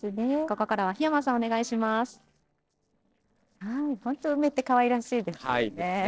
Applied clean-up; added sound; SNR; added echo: neural separator model SepFormer DNS4.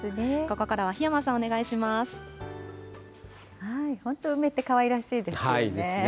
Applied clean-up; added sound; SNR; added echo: none; none; none; none.